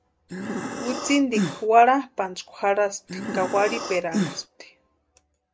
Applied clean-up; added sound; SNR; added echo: none; Breathing; 5 dB; none.